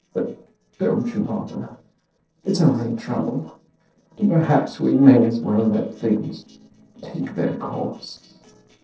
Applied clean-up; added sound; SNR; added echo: neural separator model SepFormer DNS4.